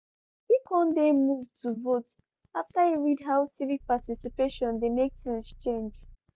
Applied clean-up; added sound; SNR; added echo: none; Idling / Car; 20 dB; none.